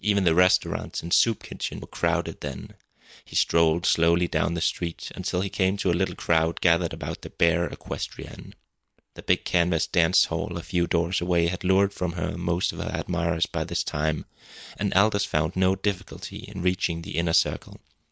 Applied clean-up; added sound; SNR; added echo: neural mask model Resemble Enhance denoiser.